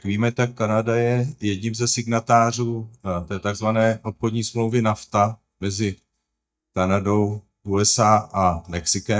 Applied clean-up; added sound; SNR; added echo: neural mask model DeepFilterNet 3.